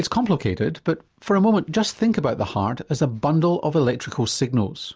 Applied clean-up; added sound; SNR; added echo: none; none; none; none.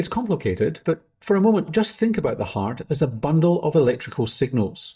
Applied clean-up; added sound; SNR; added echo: neural mask model DeepFilterNet 3.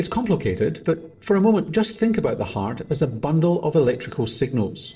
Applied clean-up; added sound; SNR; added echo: neural separator model SepFormer DNS4.